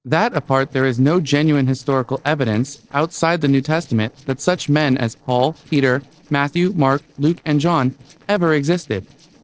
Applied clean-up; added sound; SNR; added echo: neural separator model SepFormer DNS4.